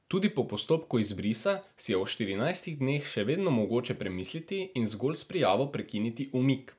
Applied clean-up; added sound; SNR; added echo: none; none; none; none.